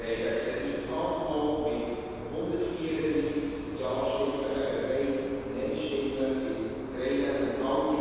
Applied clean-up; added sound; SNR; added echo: none; Cricket; 13 dB; reverberation time 2.2 s.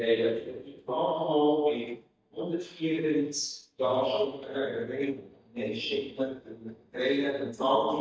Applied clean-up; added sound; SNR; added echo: neural mask model DeepFilterNet 3.